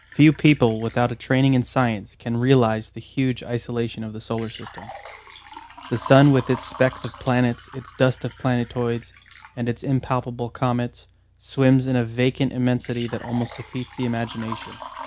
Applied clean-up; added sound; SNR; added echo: none; Water / Liquid; 17 dB; none.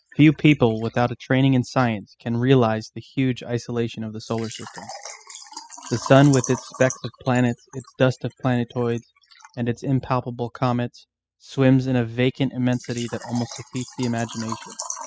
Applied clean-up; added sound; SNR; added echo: classical method spectral subtraction.